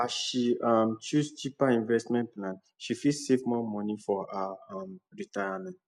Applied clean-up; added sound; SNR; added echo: none; none; none; none.